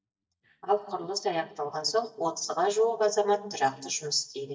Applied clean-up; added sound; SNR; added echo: neural mask model DeepFilterNet 3.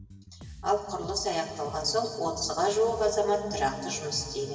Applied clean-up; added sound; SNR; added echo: none; Bass guitar; 16 dB; reverberation time 2.5 s.